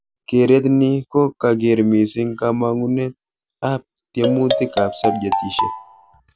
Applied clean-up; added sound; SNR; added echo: none; Marimba, xylophone; 3 dB; none.